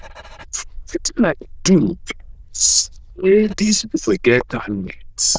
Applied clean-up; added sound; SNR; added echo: neural diffusion model UNIVERSE++.